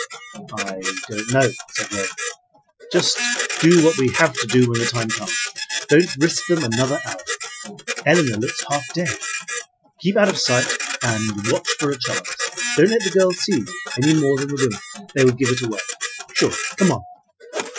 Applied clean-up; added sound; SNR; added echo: classical method Wiener filter.